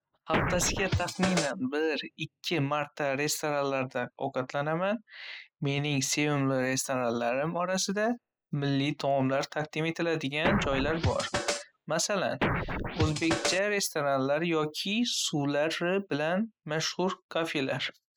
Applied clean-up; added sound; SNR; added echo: classical method spectral subtraction.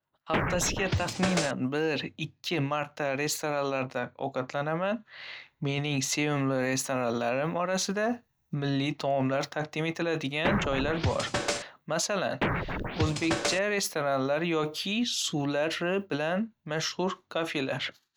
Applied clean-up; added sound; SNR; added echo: none; Scratching (performance technique); 0 dB; none.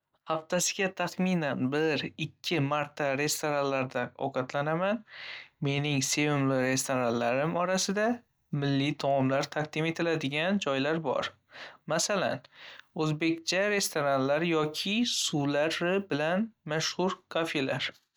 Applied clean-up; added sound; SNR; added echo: none; none; none; none.